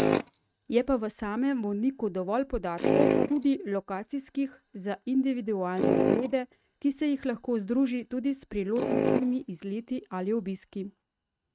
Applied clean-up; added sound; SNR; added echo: neural mask model RNNoise.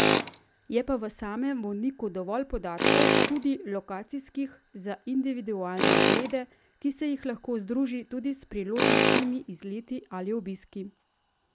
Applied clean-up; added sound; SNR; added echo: none; Tools; -2 dB; none.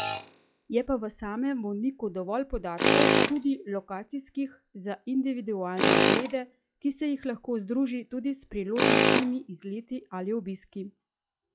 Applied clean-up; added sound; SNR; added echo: classical method log-MMSE.